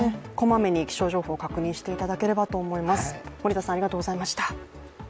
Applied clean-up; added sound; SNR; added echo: none; none; none; none.